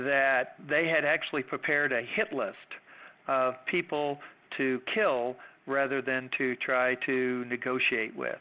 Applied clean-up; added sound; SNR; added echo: none; none; none; none.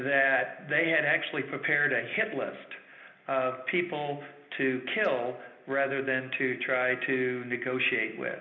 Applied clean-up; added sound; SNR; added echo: none; none; none; reverberation time 0.8 s.